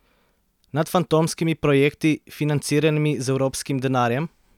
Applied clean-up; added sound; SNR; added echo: none; none; none; none.